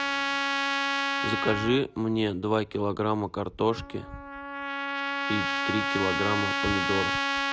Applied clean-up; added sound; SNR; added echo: none; Trumpet; 0 dB; none.